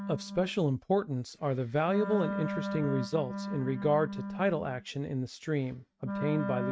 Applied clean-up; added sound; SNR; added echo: neural mask model RNNoise.